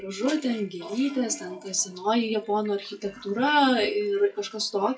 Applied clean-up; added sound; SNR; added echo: classical method WPE with log-MMSE.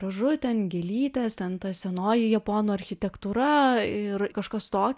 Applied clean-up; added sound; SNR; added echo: none; none; none; none.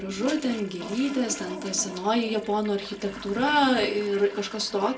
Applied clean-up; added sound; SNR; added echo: none; Toilet flush; 13 dB; reverberation time 0.2 s.